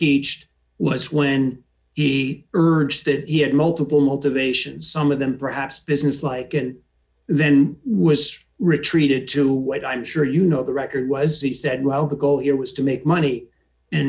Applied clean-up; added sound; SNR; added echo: none; none; none; none.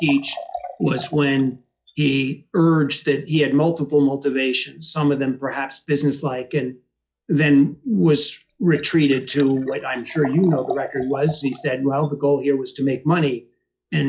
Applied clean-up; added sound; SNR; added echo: classical method log-MMSE.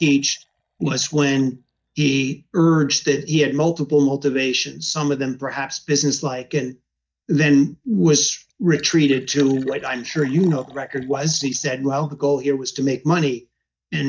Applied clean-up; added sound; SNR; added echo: neural mask model DeepFilterNet 3.